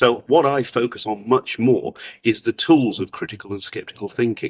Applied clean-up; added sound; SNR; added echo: neural mask model DeepFilterNet 3.